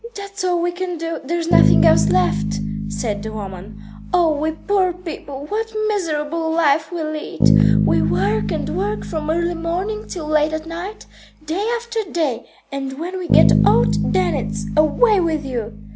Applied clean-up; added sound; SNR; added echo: none; Bass guitar; 1 dB; none.